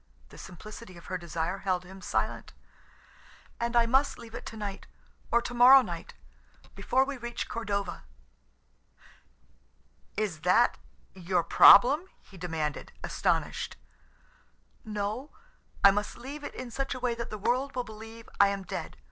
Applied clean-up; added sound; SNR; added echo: neural separator model SepFormer DNS4.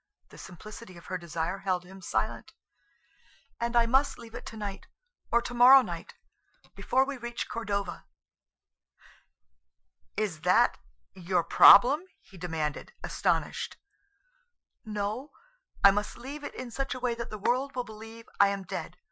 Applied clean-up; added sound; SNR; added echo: classical method Wiener filter.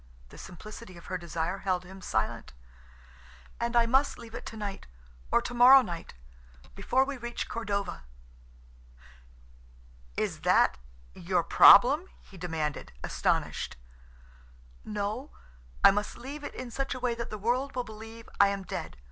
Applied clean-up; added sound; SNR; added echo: none; none; none; none.